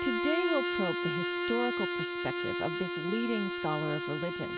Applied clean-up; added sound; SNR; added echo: none; Bowed string instrument; -1 dB; none.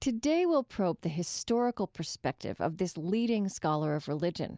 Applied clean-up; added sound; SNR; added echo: none; none; none; none.